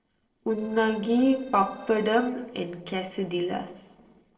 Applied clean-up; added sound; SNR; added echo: neural separator model SepFormer DNS4.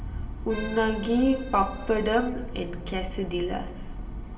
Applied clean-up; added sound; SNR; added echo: none; Accordion; 16 dB; reverberation time 2.0 s.